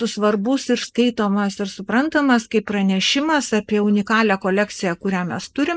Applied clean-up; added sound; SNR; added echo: neural mask model Resemble Enhance denoiser.